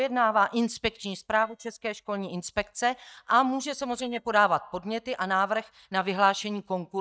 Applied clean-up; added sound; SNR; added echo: neural mask model DeepFilterNet 3.